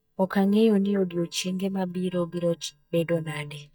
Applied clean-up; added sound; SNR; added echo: neural mask model DeepFilterNet 3.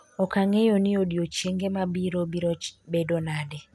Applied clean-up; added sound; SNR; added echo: none; none; none; none.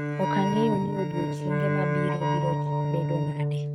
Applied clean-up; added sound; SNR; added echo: neural mask model RNNoise.